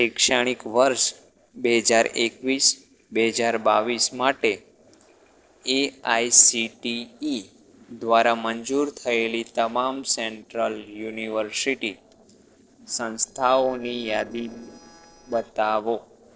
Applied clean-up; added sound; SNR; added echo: neural separator model SepFormer DNS4.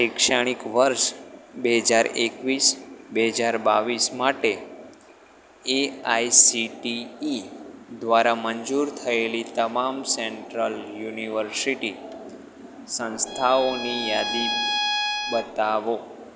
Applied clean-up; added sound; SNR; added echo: none; Bowed string instrument; 4 dB; none.